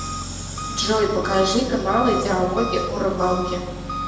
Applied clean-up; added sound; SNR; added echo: none; Engine; 7 dB; reverberation time 0.8 s.